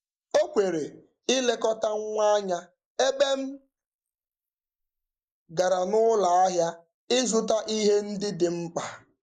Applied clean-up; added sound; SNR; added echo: neural mask model Resemble Enhance denoiser.